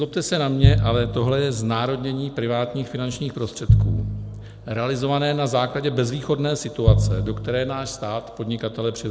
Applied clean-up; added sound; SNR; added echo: none; Piano; -1 dB; none.